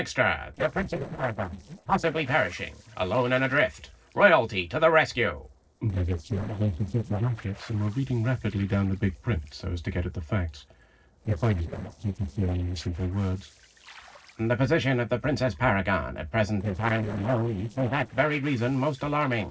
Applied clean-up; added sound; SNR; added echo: neural separator model SepFormer DNS4.